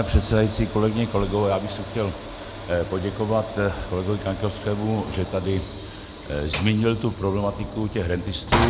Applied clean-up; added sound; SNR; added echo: none; Sliding door / Train; 8 dB; none.